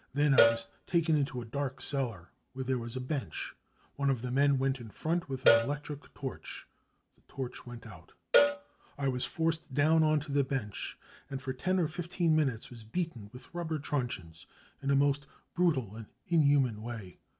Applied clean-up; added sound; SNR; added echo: none; Cowbell; 1 dB; none.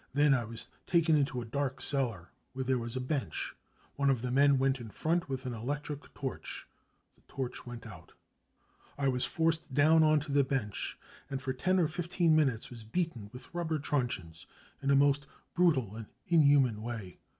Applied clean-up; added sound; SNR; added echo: none; none; none; none.